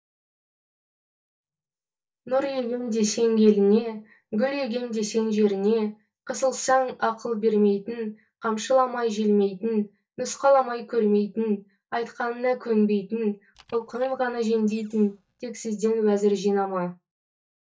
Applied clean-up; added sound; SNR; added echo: neural mask model DeepFilterNet 3.